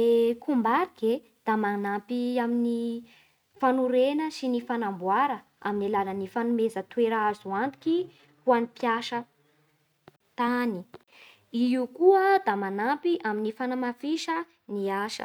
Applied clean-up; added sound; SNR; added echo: none; none; none; none.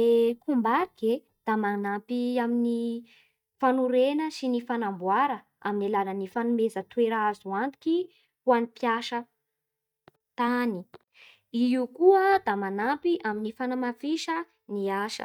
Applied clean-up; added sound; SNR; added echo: neural mask model DeepFilterNet 3.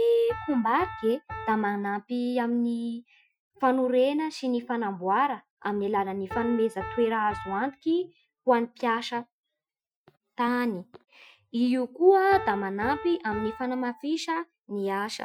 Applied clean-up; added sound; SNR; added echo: classical method Wiener filter.